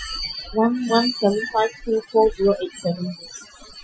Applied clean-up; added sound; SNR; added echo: classical method Wiener filter.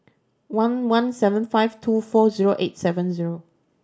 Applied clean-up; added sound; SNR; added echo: none; none; none; none.